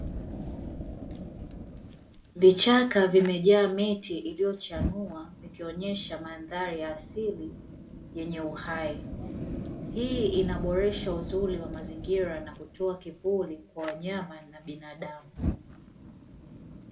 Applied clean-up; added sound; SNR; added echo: none; Fire; 10 dB; reverberation time 0.3 s.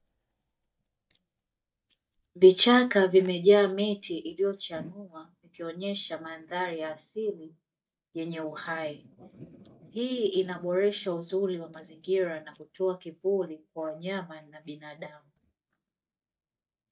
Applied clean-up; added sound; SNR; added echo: neural mask model DeepFilterNet 3.